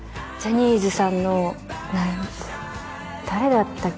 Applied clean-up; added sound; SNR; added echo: none; none; none; none.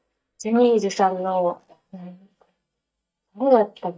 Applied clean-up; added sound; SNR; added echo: neural mask model DeepFilterNet 3.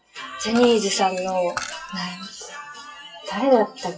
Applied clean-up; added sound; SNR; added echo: classical method WPE with log-MMSE.